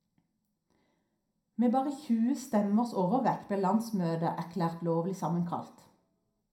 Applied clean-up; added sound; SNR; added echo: none; none; none; reverberation time 0.4 s.